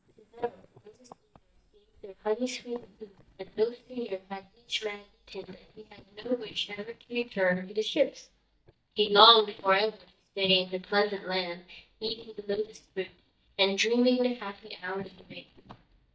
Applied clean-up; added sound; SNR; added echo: neural mask model DeepFilterNet 3.